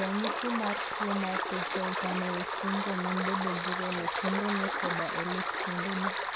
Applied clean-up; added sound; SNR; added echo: none; Stream; -3 dB; none.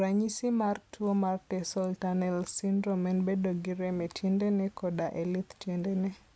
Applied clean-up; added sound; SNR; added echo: none; none; none; none.